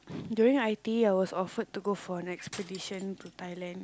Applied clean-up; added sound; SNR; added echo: none; Cutlery, silverware; 19 dB; none.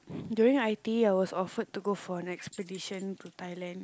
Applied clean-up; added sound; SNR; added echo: neural mask model Resemble Enhance denoiser.